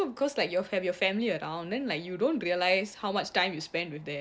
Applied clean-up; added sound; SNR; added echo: none; none; none; none.